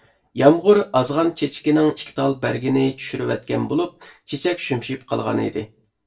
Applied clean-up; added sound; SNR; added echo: none; none; none; reverberation time 0.2 s.